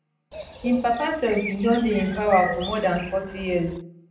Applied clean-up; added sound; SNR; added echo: none; Bird; 11 dB; reverberation time 0.6 s.